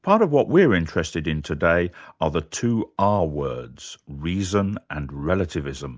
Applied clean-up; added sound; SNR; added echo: none; none; none; none.